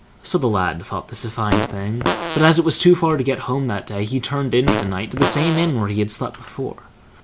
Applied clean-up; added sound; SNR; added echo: none; Fart; 4 dB; none.